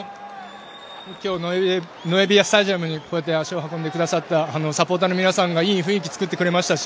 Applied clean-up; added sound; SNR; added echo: none; none; none; none.